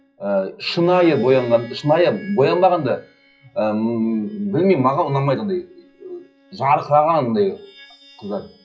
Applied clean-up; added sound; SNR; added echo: classical method WPE with log-MMSE.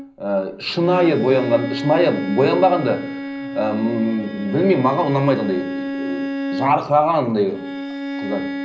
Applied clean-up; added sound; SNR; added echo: none; Bowed string instrument; 8 dB; reverberation time 0.5 s.